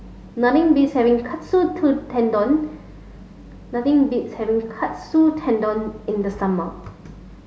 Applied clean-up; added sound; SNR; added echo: none; none; none; none.